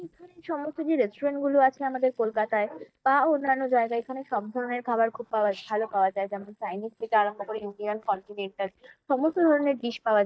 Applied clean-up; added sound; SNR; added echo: neural mask model DeepFilterNet 3.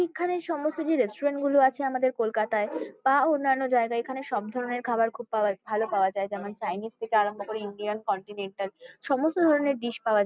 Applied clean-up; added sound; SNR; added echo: none; none; none; none.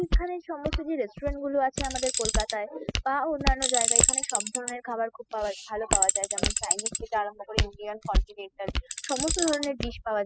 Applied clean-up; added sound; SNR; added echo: classical method spectral subtraction.